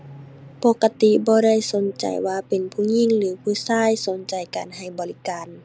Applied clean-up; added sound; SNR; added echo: none; none; none; none.